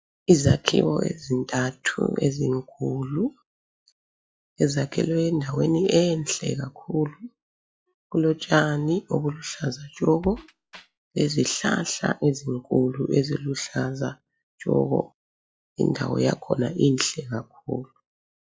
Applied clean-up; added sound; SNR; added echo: classical method log-MMSE.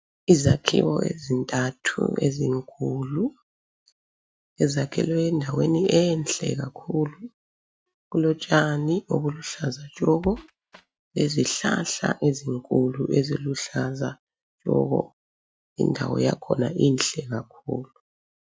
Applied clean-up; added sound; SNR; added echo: neural mask model RNNoise.